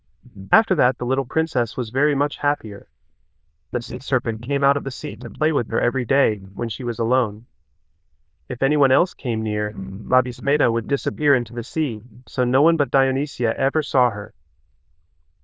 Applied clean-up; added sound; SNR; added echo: neural diffusion model UNIVERSE++.